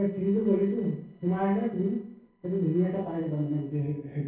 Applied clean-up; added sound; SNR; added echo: neural separator model SepFormer DNS4.